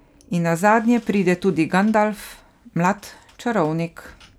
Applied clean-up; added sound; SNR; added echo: none; none; none; none.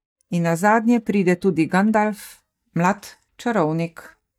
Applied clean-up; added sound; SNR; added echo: neural mask model DeepFilterNet 3.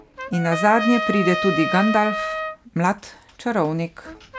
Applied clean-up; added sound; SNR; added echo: none; Trumpet; 6 dB; none.